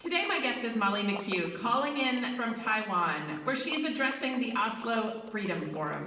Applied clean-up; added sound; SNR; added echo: none; Liquid; 19 dB; reverberation time 0.9 s.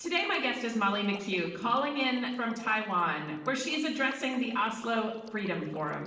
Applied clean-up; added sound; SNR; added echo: neural separator model SepFormer DNS4.